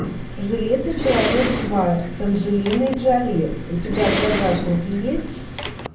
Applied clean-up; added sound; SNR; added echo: none; Respiratory sounds; 4 dB; reverberation time 0.6 s.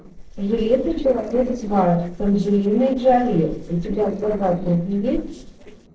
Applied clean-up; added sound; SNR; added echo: neural separator model SepFormer DNS4.